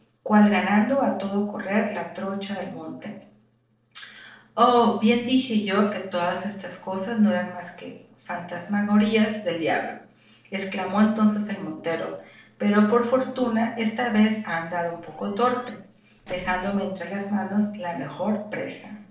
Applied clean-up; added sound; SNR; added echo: neural separator model SepFormer DNS4.